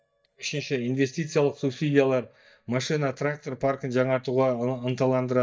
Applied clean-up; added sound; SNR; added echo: neural mask model DeepFilterNet 3.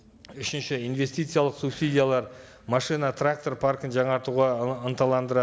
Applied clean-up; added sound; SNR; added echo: none; none; none; none.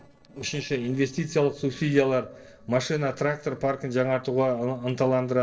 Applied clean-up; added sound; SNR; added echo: neural separator model SepFormer DNS4.